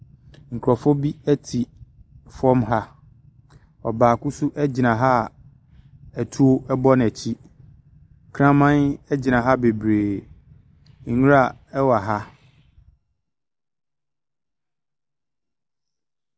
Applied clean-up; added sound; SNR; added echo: none; none; none; none.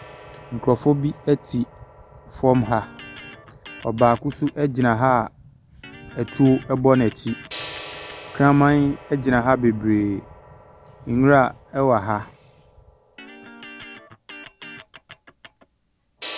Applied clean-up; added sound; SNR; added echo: none; Electric guitar + Gong; 16 dB; none.